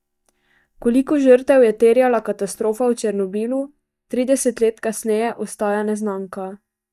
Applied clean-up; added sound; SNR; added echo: neural mask model DeepFilterNet 3.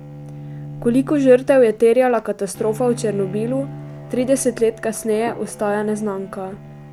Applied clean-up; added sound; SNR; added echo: none; Bowed string instrument; 15 dB; none.